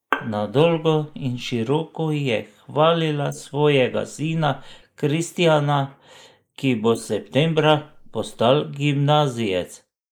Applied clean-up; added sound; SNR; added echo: neural mask model Resemble Enhance denoiser.